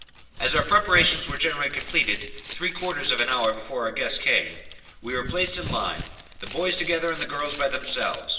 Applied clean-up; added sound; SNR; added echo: none; Crumpling, crinkling; 10 dB; reverberation time 1.0 s.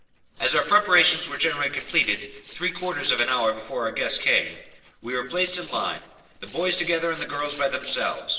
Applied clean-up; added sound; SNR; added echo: neural separator model SepFormer DNS4.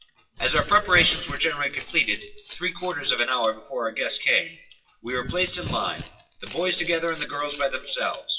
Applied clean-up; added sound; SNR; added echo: classical method WPE with log-MMSE.